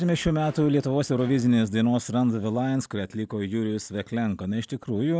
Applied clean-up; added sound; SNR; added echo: none; none; none; none.